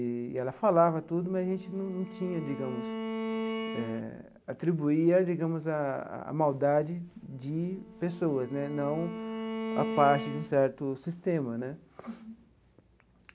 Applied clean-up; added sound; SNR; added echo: none; Bowed string instrument; 8 dB; none.